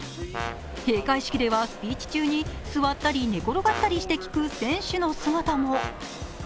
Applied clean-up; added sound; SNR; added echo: none; Brass instrument; 11 dB; none.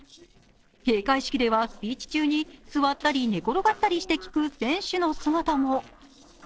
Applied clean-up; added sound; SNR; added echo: neural separator model SepFormer DNS4.